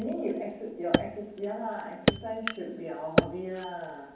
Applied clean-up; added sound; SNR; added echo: none; Wood; -3 dB; reverberation time 0.9 s.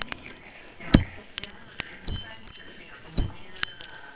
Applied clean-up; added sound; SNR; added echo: neural separator model SepFormer WHAMR!.